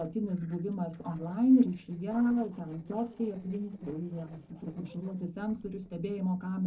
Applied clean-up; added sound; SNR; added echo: neural separator model SepFormer DNS4.